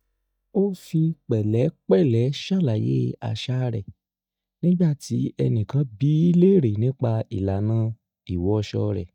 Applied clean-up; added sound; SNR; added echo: neural mask model DeepFilterNet 3.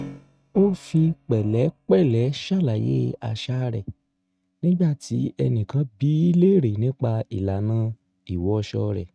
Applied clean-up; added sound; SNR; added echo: neural mask model RNNoise.